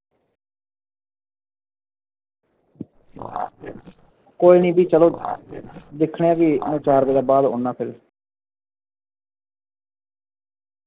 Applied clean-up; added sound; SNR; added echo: neural separator model SepFormer DNS4.